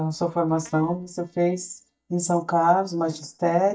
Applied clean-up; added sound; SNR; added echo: neural mask model DeepFilterNet 3.